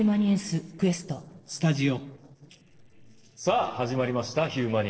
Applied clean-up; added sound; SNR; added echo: neural separator model SepFormer DNS4.